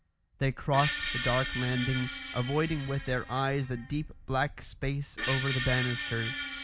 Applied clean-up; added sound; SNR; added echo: none; Screech; 6 dB; none.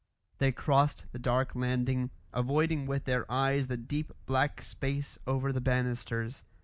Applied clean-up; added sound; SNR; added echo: none; none; none; none.